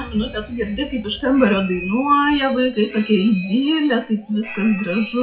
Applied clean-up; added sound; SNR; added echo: classical method WPE with log-MMSE.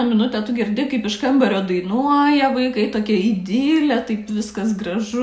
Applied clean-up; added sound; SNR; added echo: none; none; none; none.